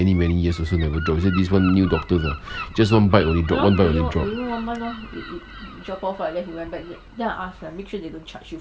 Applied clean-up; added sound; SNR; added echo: none; Gull, seagull; 15 dB; none.